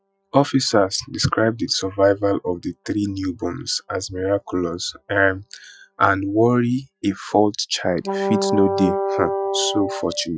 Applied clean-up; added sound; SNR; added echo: classical method Wiener filter.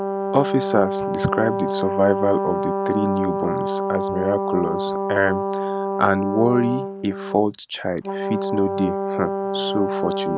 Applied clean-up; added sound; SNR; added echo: none; Brass instrument; 1 dB; none.